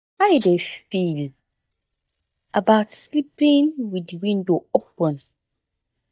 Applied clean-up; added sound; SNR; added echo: neural mask model DeepFilterNet 3.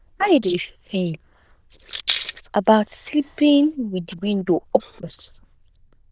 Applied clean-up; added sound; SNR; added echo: neural diffusion model UNIVERSE++.